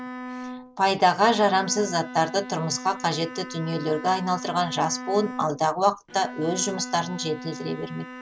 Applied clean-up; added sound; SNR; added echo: none; Bowed string instrument; 12 dB; none.